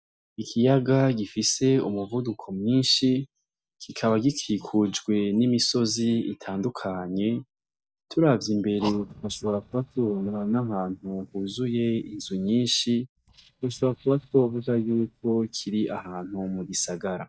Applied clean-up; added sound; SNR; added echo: neural mask model DeepFilterNet 3.